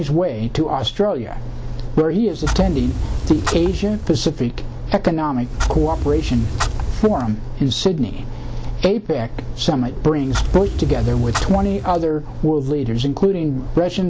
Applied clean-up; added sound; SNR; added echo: none; Clock; 4 dB; none.